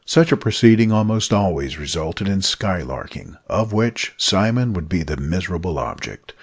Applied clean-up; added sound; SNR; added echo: none; none; none; none.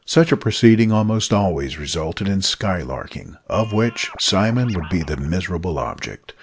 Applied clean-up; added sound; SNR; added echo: none; Scratching (performance technique); 19 dB; none.